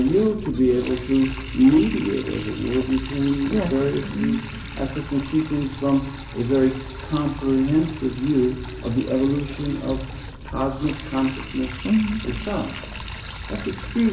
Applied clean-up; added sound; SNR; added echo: none; Sink (filling or washing); 15 dB; reverberation time 2.6 s.